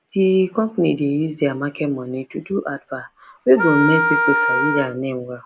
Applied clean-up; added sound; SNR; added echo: none; Wind instrument, woodwind instrument; 1 dB; none.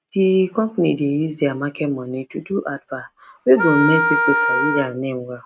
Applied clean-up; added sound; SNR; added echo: neural mask model RNNoise.